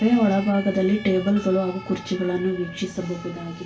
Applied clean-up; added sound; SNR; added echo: none; Siren; 18 dB; reverberation time 0.2 s.